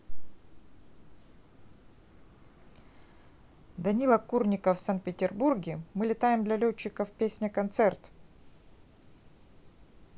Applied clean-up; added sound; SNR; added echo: none; none; none; none.